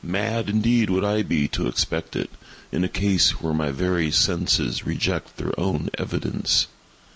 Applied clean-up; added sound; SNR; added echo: none; none; none; none.